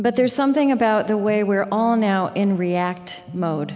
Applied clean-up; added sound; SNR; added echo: none; Telephone; 18 dB; none.